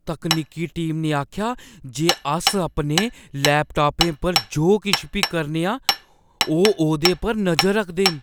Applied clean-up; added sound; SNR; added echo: none; Hammer; 5 dB; none.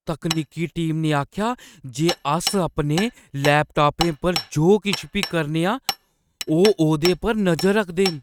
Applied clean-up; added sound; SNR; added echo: neural mask model RNNoise.